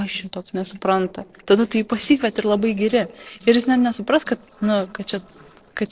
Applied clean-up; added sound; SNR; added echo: neural separator model SepFormer DNS4.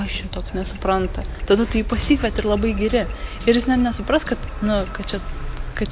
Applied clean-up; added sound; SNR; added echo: none; Drum / Drum kit + Mechanisms / Bicycle; 17 dB; none.